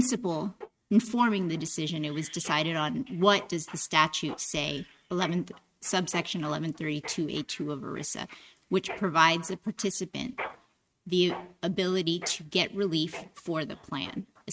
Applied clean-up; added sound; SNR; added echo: neural mask model RNNoise.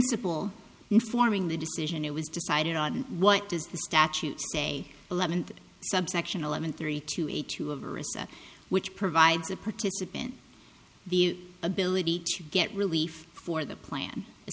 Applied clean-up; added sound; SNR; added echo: none; none; none; none.